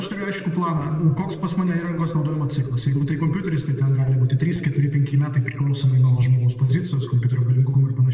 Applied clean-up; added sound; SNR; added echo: neural separator model SepFormer DNS4.